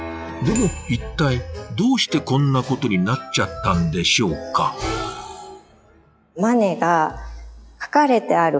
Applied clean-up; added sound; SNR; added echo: classical method log-MMSE.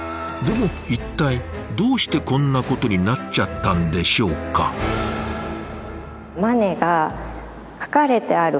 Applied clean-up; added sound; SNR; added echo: none; Bicycle bell + Bass drum; 18 dB; none.